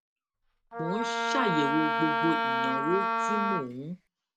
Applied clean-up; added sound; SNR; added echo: none; Wind instrument, woodwind instrument; -3 dB; none.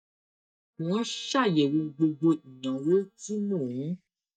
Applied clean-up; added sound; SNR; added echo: neural mask model DeepFilterNet 3.